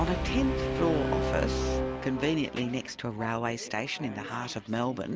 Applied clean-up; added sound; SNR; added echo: none; Brass instrument; 2 dB; none.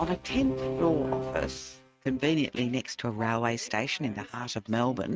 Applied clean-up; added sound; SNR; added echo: neural mask model RNNoise.